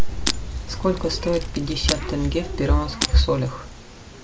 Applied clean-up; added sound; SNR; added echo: none; Wind + Shatter; 8 dB; none.